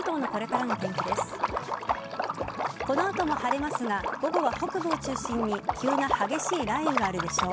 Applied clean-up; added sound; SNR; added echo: none; Liquid; 1 dB; none.